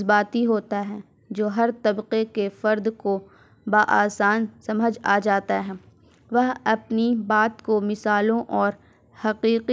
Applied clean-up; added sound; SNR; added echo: none; none; none; none.